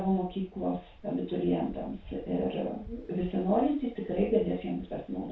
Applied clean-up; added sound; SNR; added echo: none; Waves, surf; 18 dB; reverberation time 0.3 s.